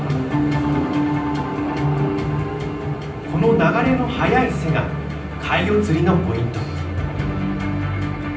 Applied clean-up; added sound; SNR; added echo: none; none; none; reverberation time 0.6 s.